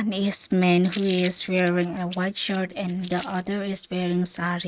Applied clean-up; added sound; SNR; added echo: neural mask model RNNoise.